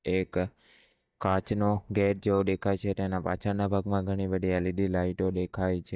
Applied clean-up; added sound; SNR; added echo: neural mask model DeepFilterNet 3.